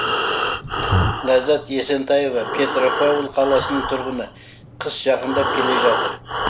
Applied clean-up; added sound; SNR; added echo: none; Breathing; 2 dB; none.